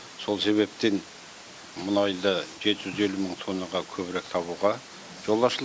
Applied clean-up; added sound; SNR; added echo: none; none; none; none.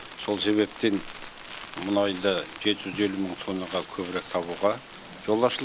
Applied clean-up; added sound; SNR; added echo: none; Crumpling, crinkling; 15 dB; none.